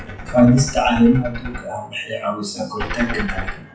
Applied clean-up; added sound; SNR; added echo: classical method WPE with log-MMSE.